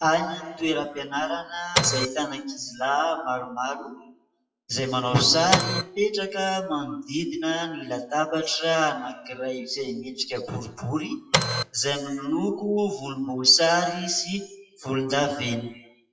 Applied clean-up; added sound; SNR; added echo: classical method WPE with log-MMSE.